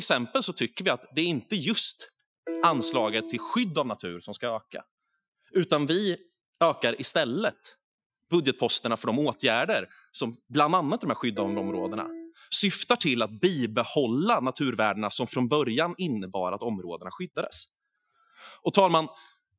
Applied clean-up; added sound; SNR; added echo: classical method Wiener filter.